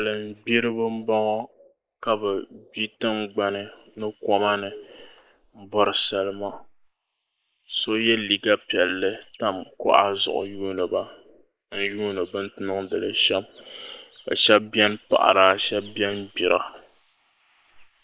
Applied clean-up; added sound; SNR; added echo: neural mask model Resemble Enhance denoiser.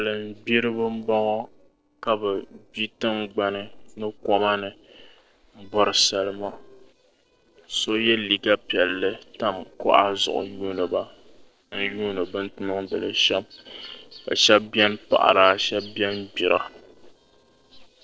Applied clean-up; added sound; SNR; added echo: neural separator model SepFormer DNS4.